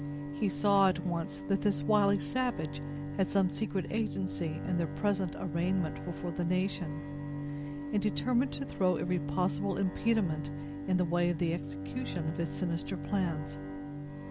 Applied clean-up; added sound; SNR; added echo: none; Bowed string instrument; 6 dB; none.